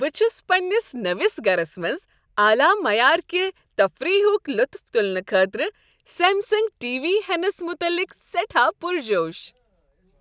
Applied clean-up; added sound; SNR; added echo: none; none; none; none.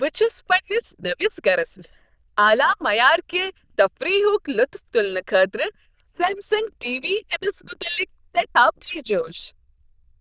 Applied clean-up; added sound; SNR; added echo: neural diffusion model UNIVERSE++.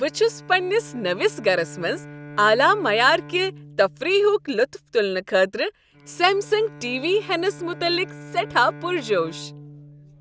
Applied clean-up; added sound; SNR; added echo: none; Bowed string instrument; 18 dB; none.